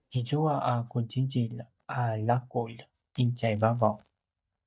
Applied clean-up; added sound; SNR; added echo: neural mask model DeepFilterNet 3.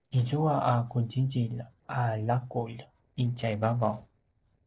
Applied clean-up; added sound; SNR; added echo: neural separator model SepFormer DNS4.